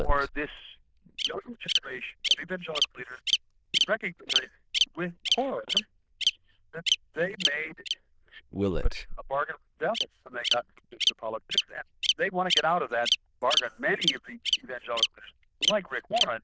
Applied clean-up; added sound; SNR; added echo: neural diffusion model UNIVERSE++.